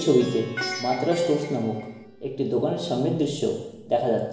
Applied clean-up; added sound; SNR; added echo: none; Plucked string instrument; 14 dB; reverberation time 0.9 s.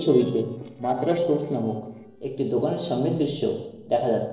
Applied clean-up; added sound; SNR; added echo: neural separator model SepFormer DNS4.